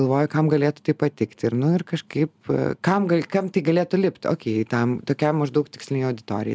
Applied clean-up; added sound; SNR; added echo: none; none; none; none.